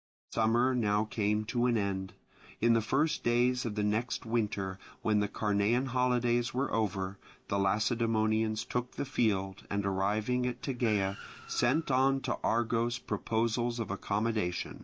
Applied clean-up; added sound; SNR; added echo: neural mask model DeepFilterNet 3.